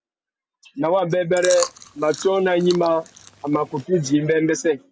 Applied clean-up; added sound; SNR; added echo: none; Chewing, mastication; 13 dB; none.